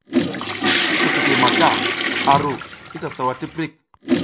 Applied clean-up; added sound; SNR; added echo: none; Toilet flush / Water; -2 dB; none.